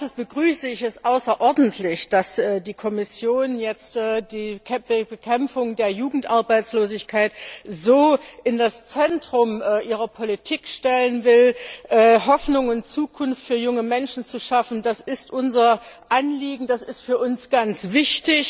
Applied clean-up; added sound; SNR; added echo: none; none; none; none.